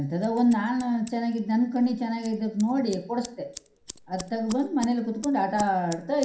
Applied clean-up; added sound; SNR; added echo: none; Scissors; 20 dB; reverberation time 0.5 s.